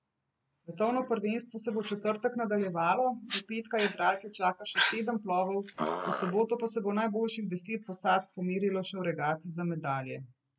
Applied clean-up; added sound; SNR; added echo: none; Dog; 2 dB; none.